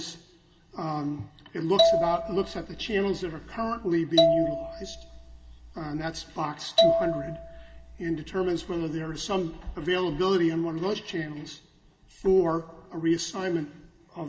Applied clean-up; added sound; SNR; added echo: none; Marimba, xylophone; -2 dB; reverberation time 0.7 s.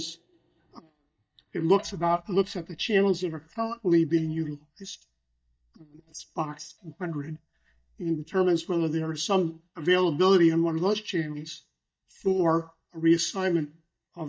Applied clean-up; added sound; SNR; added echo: neural mask model DeepFilterNet 3.